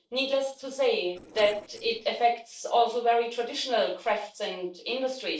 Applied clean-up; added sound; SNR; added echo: neural separator model SepFormer DNS4.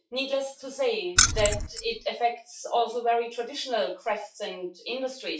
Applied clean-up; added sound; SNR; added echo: classical method WPE with log-MMSE.